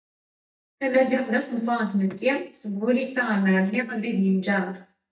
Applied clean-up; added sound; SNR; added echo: neural mask model DeepFilterNet 3.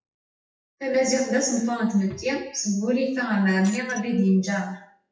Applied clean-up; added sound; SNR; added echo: classical method WPE with log-MMSE.